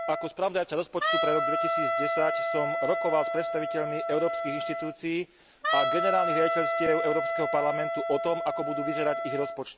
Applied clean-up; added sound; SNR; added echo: none; Wind instrument, woodwind instrument; 0 dB; none.